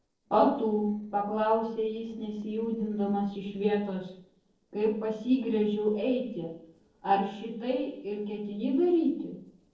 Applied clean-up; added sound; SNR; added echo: neural separator model SepFormer DNS4.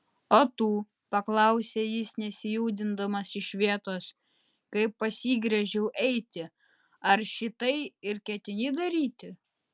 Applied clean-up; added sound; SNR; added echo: none; none; none; none.